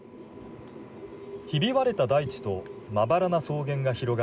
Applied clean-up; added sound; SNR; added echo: none; none; none; none.